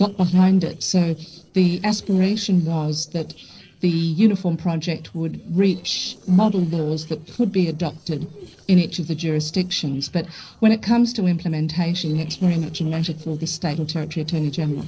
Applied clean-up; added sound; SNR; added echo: neural separator model SepFormer DNS4.